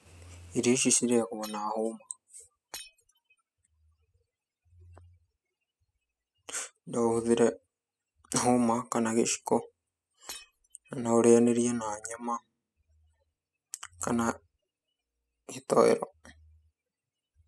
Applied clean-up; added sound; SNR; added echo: classical method spectral subtraction.